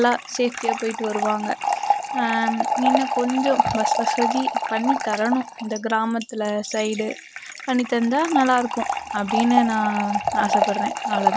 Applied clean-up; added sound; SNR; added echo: none; Fill (with liquid) / Trickle, dribble; 1 dB; none.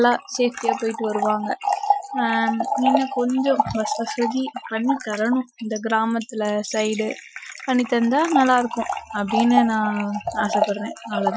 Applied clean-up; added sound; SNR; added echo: classical method Wiener filter.